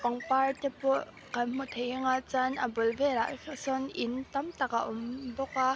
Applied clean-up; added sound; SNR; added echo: none; Chirp, tweet; 20 dB; none.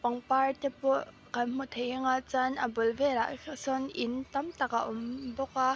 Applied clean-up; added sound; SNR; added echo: none; none; none; none.